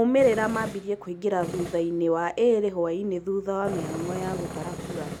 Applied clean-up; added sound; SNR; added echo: none; Tools; 11 dB; none.